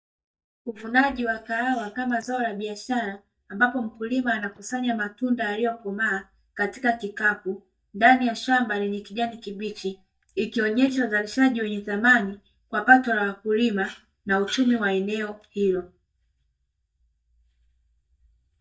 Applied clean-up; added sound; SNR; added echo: neural mask model DeepFilterNet 3.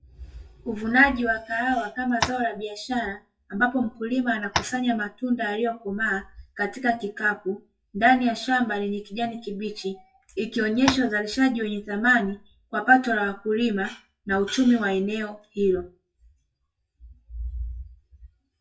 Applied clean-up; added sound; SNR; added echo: classical method WPE with log-MMSE.